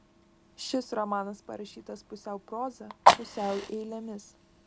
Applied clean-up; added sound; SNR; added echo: none; Fire; -5 dB; none.